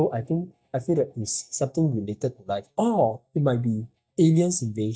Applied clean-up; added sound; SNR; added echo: neural mask model DeepFilterNet 3.